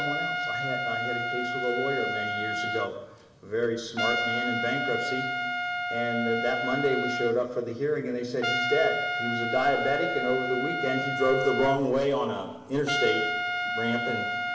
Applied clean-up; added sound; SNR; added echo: none; Trumpet; 1 dB; reverberation time 1.2 s.